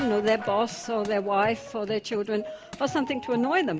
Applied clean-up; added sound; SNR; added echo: none; Guitar + Crushing; 18 dB; none.